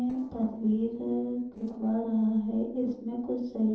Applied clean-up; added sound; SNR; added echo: neural separator model SepFormer DNS4.